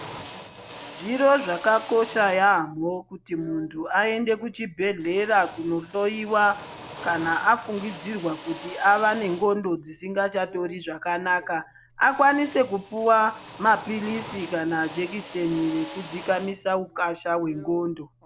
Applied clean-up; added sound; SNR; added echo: none; Drill; 16 dB; none.